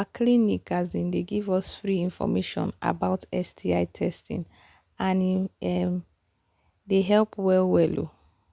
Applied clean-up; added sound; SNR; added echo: none; none; none; none.